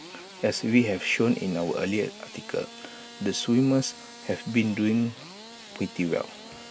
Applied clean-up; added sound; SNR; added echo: none; Engine starting / Sawing; 17 dB; none.